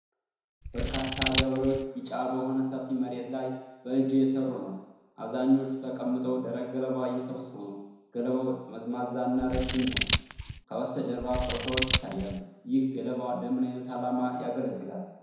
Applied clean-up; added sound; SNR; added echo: none; Scissors; -3 dB; reverberation time 1.0 s.